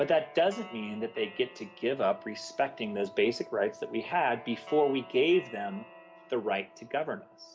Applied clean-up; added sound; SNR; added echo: none; Guitar + Wind instrument, woodwind instrument; 18 dB; none.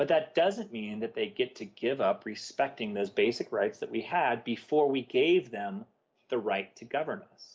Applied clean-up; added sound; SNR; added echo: none; none; none; none.